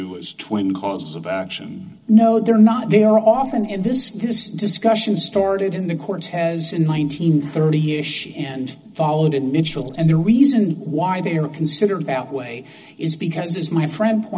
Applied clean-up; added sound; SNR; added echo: neural separator model SepFormer DNS4.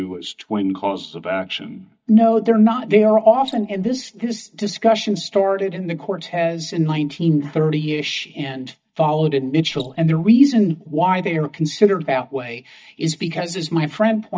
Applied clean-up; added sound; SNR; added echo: neural mask model DeepFilterNet 3.